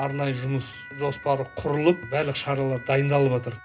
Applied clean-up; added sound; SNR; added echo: none; Siren; 18 dB; reverberation time 0.2 s.